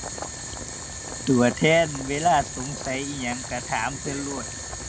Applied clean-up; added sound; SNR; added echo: none; Boiling; 8 dB; none.